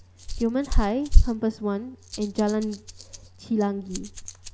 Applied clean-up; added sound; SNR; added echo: none; Rattle; -3 dB; none.